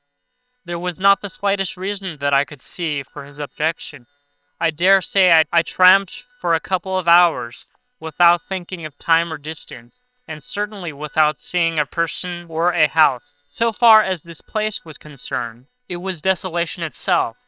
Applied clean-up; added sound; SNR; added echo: neural separator model SepFormer WHAM!.